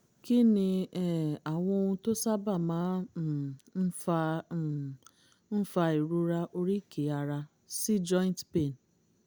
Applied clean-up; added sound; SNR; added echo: none; none; none; none.